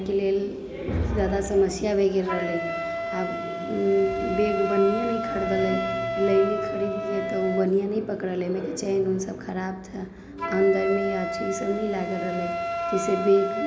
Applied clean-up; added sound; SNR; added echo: none; Wind instrument, woodwind instrument; 6 dB; none.